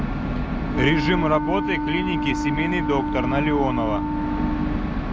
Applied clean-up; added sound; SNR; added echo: none; Wind instrument, woodwind instrument; 3 dB; none.